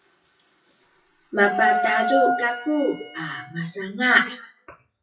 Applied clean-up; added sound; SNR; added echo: classical method WPE with log-MMSE.